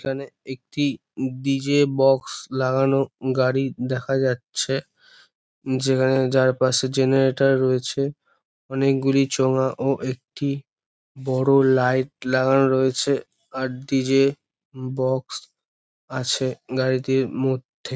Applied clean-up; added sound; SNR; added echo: none; none; none; none.